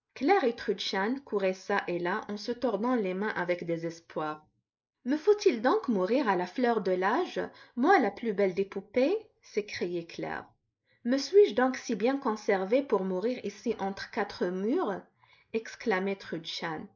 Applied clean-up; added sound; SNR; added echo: neural mask model Resemble Enhance denoiser.